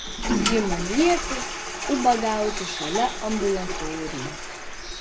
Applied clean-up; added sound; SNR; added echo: none; Bird + Toilet flush; 3 dB; none.